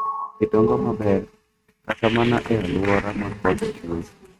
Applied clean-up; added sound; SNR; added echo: neural mask model RNNoise.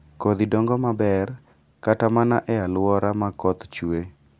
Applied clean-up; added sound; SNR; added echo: none; none; none; none.